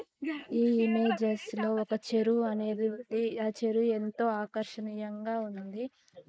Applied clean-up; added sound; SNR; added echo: neural mask model Resemble Enhance denoiser.